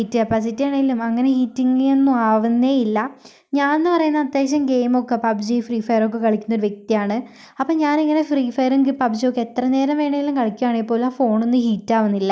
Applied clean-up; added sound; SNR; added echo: none; none; none; none.